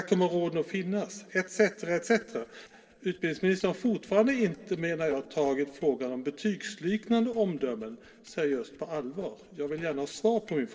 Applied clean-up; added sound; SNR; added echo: neural separator model SepFormer DNS4.